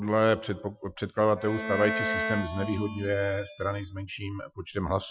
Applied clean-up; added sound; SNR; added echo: classical method Wiener filter.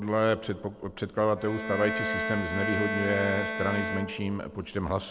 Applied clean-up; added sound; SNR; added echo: none; Bowed string instrument; 5 dB; none.